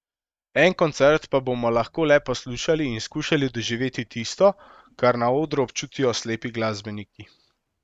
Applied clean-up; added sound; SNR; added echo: neural mask model RNNoise.